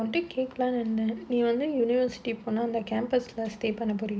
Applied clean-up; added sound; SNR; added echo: none; none; none; none.